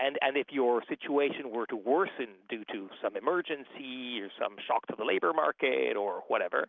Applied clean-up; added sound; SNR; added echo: none; none; none; none.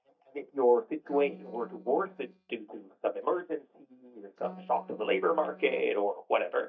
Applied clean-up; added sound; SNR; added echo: neural mask model DeepFilterNet 3.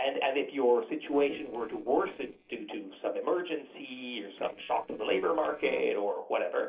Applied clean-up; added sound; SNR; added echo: neural separator model SepFormer DNS4.